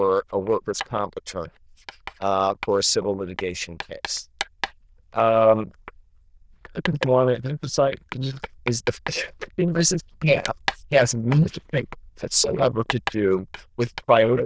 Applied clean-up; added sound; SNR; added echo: neural diffusion model UNIVERSE++.